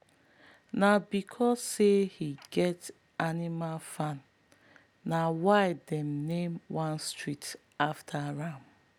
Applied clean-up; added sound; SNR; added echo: none; none; none; none.